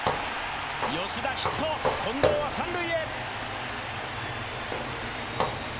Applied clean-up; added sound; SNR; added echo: none; Walk, footsteps; 3 dB; none.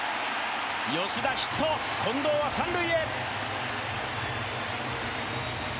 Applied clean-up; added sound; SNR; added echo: none; none; none; none.